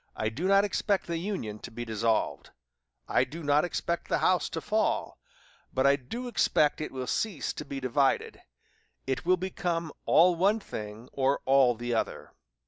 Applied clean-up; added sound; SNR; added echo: none; none; none; none.